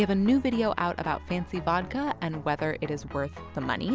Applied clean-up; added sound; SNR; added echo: none; none; none; none.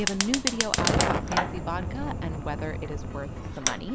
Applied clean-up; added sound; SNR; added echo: none; Fire; -4 dB; none.